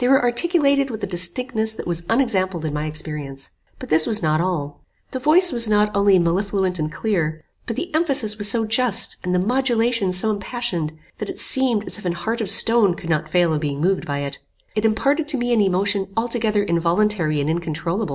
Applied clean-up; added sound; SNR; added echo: none; none; none; none.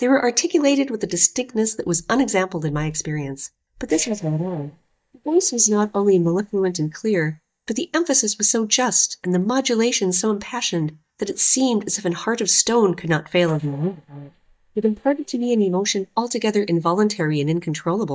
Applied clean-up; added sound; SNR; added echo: neural mask model DeepFilterNet 3.